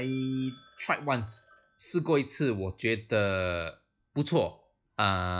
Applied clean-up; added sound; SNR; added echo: classical method log-MMSE.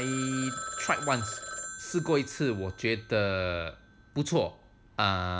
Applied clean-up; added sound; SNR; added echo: none; Telephone; 10 dB; none.